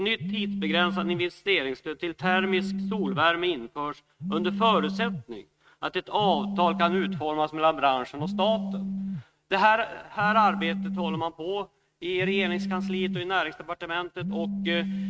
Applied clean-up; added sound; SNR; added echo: neural mask model RNNoise.